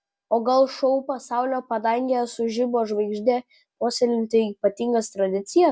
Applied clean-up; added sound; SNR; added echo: none; none; none; none.